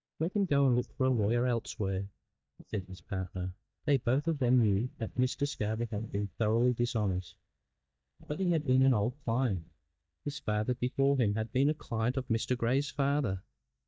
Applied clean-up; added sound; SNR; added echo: neural mask model DeepFilterNet 3.